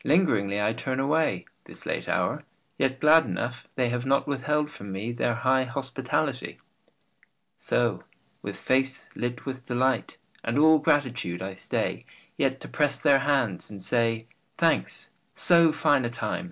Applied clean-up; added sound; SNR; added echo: none; none; none; none.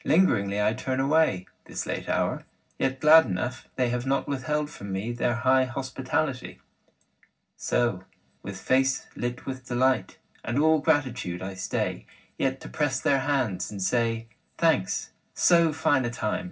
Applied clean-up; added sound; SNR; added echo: none; none; none; reverberation time 0.4 s.